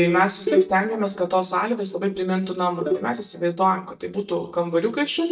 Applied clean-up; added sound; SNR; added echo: neural mask model DeepFilterNet 3.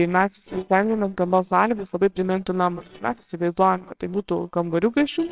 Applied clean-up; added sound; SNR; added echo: neural separator model SepFormer WHAMR!.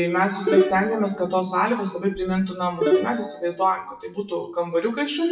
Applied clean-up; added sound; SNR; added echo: classical method WPE with log-MMSE.